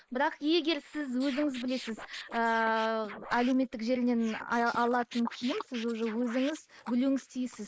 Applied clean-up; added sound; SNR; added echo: neural mask model Resemble Enhance denoiser.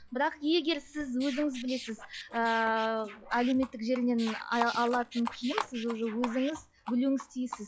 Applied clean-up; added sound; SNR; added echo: classical method log-MMSE.